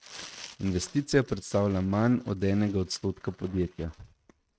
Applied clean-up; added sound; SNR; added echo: neural mask model RNNoise.